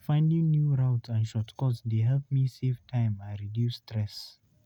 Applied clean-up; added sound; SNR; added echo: none; none; none; none.